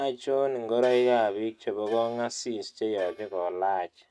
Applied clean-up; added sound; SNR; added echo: neural mask model RNNoise.